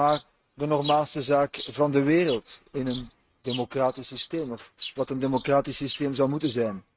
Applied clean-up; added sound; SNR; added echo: neural mask model RNNoise.